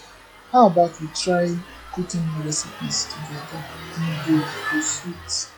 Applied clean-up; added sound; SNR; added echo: classical method log-MMSE.